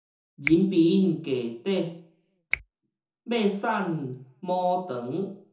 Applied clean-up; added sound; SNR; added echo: none; Finger snapping; 12 dB; reverberation time 0.6 s.